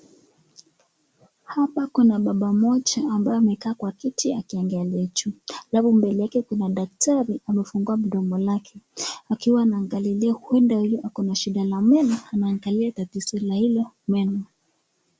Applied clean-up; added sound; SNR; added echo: none; none; none; none.